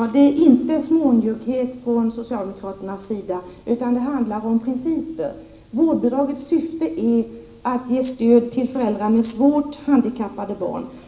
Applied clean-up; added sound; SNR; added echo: none; none; none; reverberation time 0.8 s.